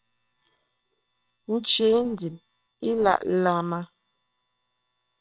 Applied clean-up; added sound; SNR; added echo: neural separator model SepFormer WHAM!.